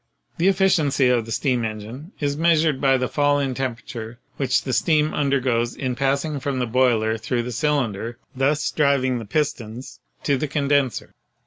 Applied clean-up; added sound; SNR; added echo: none; none; none; none.